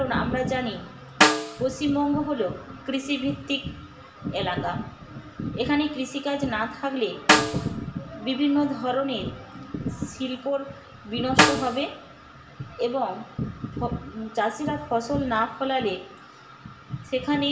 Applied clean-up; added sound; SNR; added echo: none; Snare drum; -1 dB; reverberation time 0.6 s.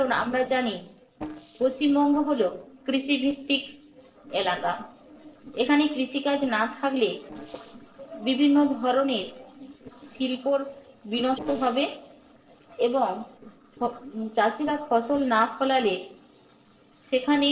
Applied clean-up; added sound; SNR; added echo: neural separator model SepFormer DNS4.